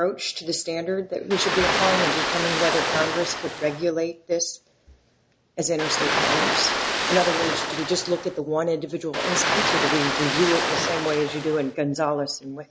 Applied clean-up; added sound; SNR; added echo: none; Ocean; -1 dB; none.